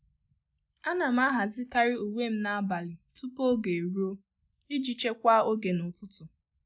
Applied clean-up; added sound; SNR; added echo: none; none; none; none.